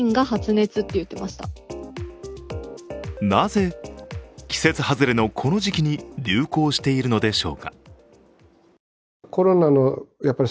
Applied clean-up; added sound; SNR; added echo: none; none; none; none.